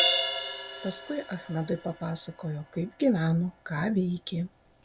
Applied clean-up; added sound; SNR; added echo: none; Crash cymbal; 4 dB; none.